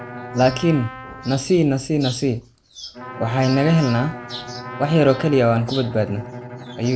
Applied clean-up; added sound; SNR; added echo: none; Trumpet + Bowed string instrument; 14 dB; none.